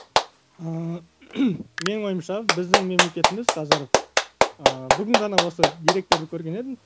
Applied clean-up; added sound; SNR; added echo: none; Clapping; -5 dB; none.